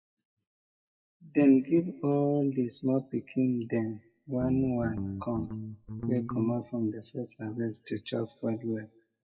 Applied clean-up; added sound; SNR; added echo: classical method WPE with log-MMSE.